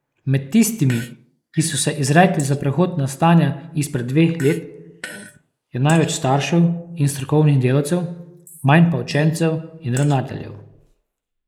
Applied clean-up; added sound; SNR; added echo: neural mask model Resemble Enhance denoiser.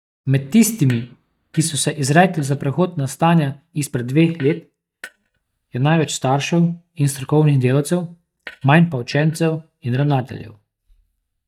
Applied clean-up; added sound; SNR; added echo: neural mask model DeepFilterNet 3.